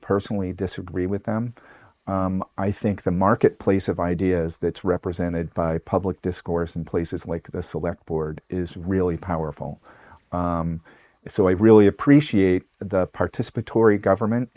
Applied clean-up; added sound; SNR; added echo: neural mask model Resemble Enhance denoiser.